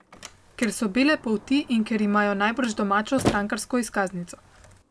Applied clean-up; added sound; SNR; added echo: none; Slam; 12 dB; none.